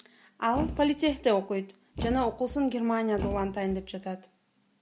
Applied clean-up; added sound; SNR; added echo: none; Thump, thud; 9 dB; none.